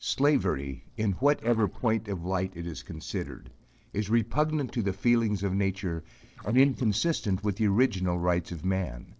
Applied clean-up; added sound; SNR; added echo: neural separator model SepFormer DNS4.